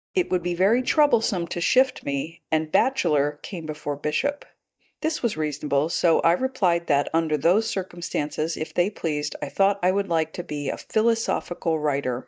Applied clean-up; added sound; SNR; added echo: neural mask model DeepFilterNet 3.